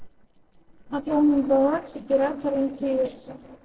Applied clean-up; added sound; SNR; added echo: neural separator model SepFormer DNS4.